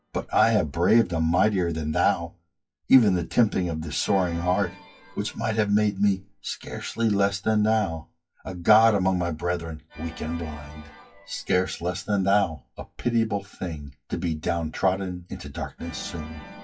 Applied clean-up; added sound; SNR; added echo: classical method WPE with log-MMSE.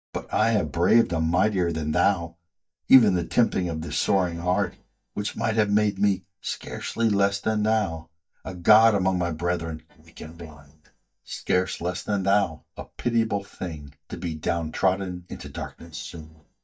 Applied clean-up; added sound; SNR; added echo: neural mask model DeepFilterNet 3.